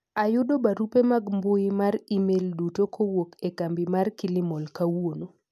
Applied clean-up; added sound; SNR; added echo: none; none; none; none.